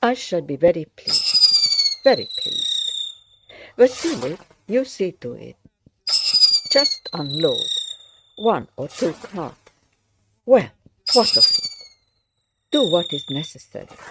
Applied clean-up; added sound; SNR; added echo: neural mask model RNNoise.